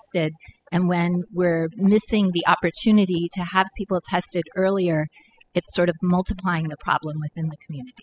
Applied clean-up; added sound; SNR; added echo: classical method spectral subtraction.